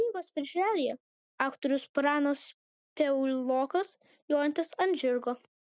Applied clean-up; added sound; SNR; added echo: none; none; none; none.